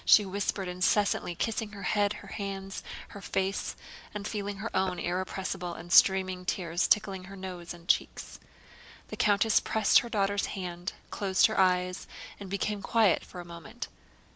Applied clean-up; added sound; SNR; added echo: none; none; none; none.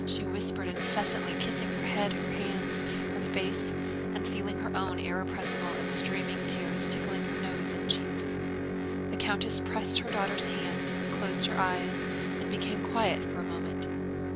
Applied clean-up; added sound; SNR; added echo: none; Electric guitar; -3 dB; none.